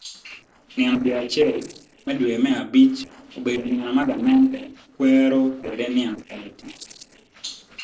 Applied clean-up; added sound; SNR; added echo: neural separator model SepFormer DNS4.